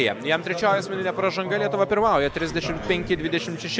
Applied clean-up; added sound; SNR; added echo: none; Bird; 15 dB; none.